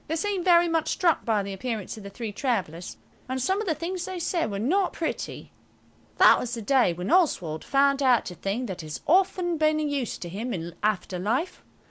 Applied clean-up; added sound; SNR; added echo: none; none; none; none.